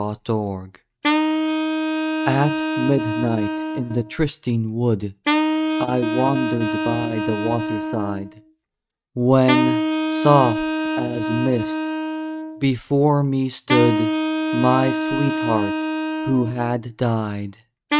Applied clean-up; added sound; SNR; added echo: neural mask model RNNoise.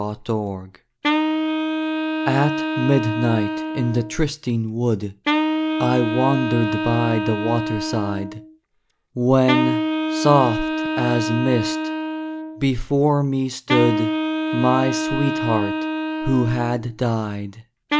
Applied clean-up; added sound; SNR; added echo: none; Wind instrument, woodwind instrument; 2 dB; none.